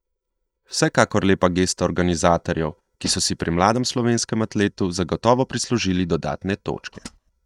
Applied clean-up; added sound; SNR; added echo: neural mask model DeepFilterNet 3.